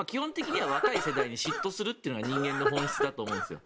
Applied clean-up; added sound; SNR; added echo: none; Cough; 0 dB; none.